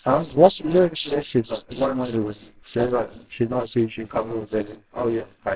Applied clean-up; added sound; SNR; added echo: neural separator model SepFormer WHAMR!.